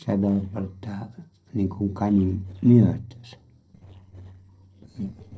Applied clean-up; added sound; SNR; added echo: neural separator model SepFormer DNS4.